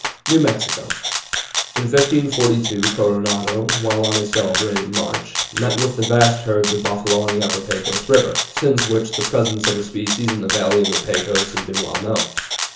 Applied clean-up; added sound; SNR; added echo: none; Rattle (instrument); 4 dB; reverberation time 0.8 s.